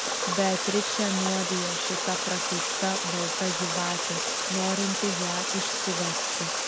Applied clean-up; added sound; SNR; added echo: none; Water; -2 dB; none.